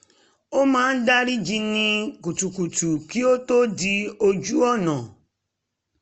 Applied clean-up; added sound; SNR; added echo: none; none; none; none.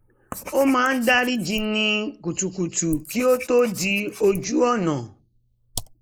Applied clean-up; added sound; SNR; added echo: neural mask model Resemble Enhance denoiser.